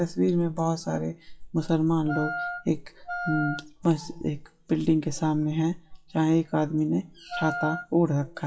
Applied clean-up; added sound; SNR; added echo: classical method WPE with log-MMSE.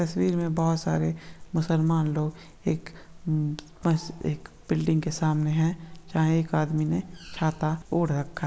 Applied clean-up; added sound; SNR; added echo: none; none; none; none.